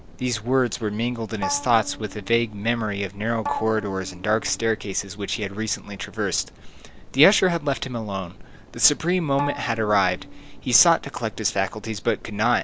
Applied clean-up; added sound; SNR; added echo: none; Bowed string instrument; 12 dB; none.